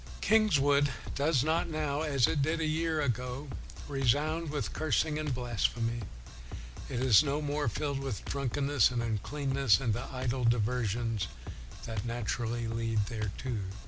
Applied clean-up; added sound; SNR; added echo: none; Drum kit; 11 dB; none.